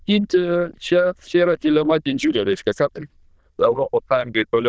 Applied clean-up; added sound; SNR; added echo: neural diffusion model UNIVERSE++.